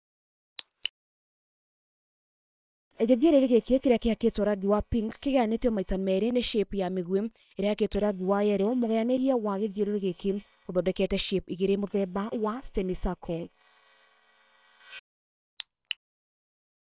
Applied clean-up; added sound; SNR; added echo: neural separator model SepFormer WHAM!.